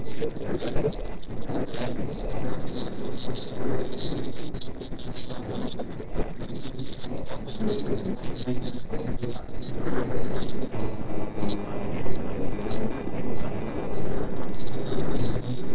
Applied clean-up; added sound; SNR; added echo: neural separator model SepFormer DNS4.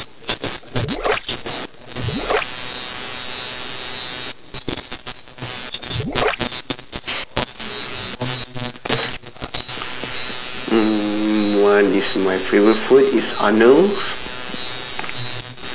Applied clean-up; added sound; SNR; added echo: none; Gurgling; 5 dB; none.